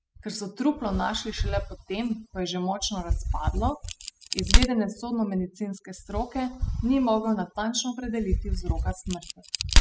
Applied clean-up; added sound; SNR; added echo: classical method spectral subtraction.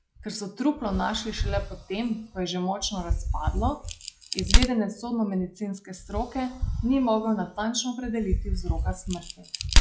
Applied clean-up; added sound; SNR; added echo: classical method log-MMSE.